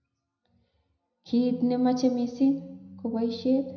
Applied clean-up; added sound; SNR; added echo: none; none; none; reverberation time 0.8 s.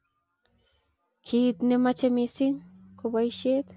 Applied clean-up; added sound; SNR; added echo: none; none; none; none.